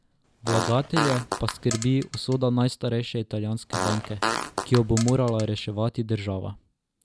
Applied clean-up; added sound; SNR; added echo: none; Fart; 6 dB; none.